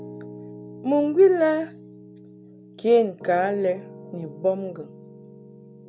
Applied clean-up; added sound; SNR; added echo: none; Piano; 17 dB; none.